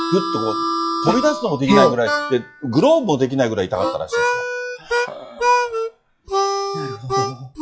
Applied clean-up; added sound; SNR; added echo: classical method log-MMSE.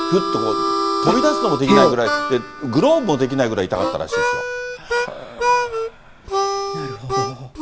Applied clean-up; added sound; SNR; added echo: none; Harmonica; 1 dB; none.